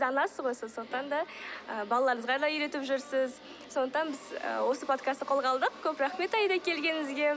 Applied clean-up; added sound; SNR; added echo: none; none; none; none.